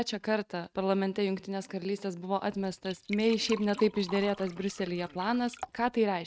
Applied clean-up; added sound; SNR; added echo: neural mask model RNNoise.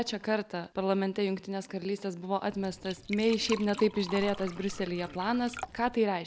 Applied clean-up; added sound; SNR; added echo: none; Liquid; 12 dB; none.